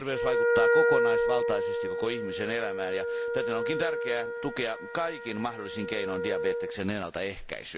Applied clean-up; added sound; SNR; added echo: none; Wind instrument, woodwind instrument; -4 dB; none.